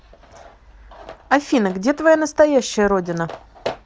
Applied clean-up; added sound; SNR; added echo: none; none; none; none.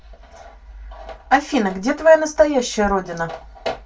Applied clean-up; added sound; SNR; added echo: none; none; none; reverberation time 0.2 s.